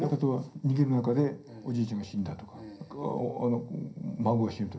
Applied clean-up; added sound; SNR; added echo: none; none; none; reverberation time 0.3 s.